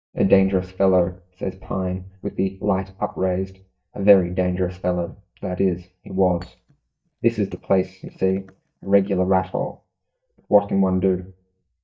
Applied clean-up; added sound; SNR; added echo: neural mask model DeepFilterNet 3.